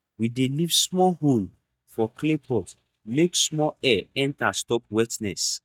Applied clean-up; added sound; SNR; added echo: neural mask model DeepFilterNet 3.